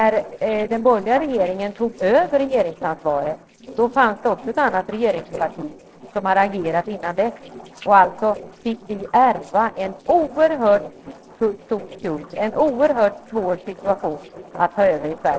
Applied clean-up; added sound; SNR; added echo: neural separator model SepFormer DNS4.